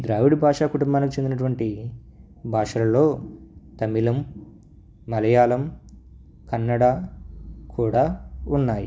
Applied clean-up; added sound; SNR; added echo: none; none; none; none.